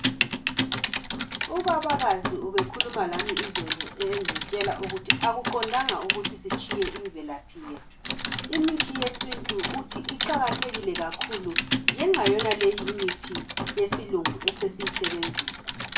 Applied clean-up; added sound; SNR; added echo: none; Typing; 0 dB; reverberation time 0.2 s.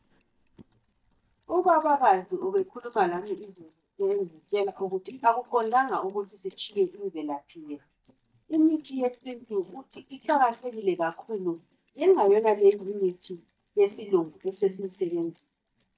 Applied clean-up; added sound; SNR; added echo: neural mask model DeepFilterNet 3.